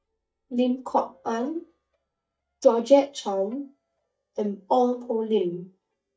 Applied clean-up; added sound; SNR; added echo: neural mask model DeepFilterNet 3.